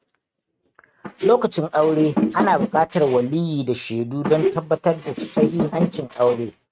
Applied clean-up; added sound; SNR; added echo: neural mask model RNNoise.